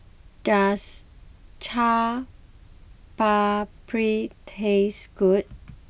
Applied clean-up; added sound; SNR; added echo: none; none; none; none.